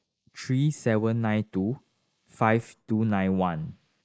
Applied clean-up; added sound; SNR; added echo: neural mask model Resemble Enhance denoiser.